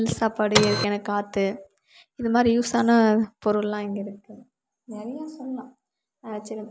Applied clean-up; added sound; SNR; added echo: none; Printer; -3 dB; none.